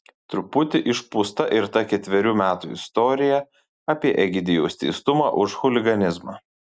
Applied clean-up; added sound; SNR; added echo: none; none; none; none.